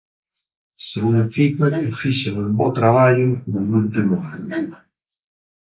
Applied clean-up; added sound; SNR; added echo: neural mask model Resemble Enhance denoiser.